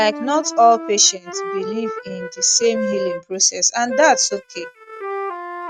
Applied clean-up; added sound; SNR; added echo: neural mask model RNNoise.